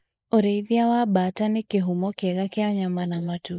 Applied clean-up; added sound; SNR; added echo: neural mask model Resemble Enhance denoiser.